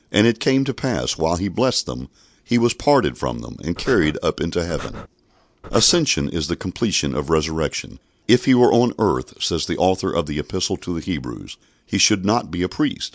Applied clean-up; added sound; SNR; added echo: none; Breathing; 12 dB; none.